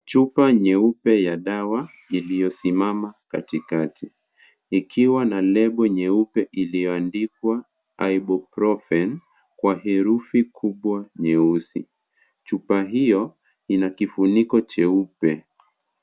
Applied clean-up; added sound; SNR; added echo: none; none; none; none.